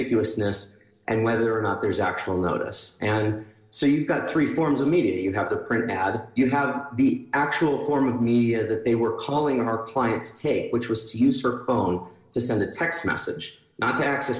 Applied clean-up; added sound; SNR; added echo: none; none; none; reverberation time 0.5 s.